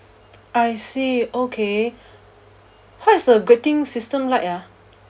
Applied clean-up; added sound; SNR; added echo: none; none; none; none.